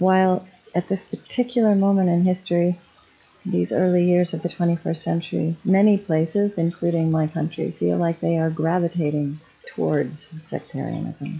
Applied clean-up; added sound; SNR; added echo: classical method log-MMSE.